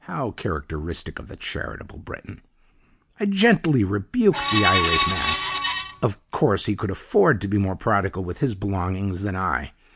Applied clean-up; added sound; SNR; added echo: none; Screech; 0 dB; none.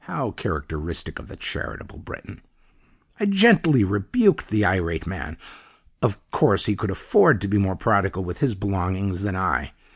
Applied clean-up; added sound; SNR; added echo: none; none; none; none.